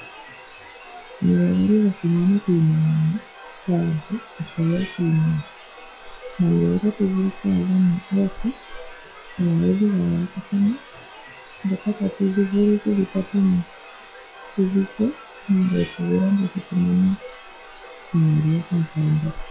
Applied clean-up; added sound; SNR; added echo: classical method log-MMSE.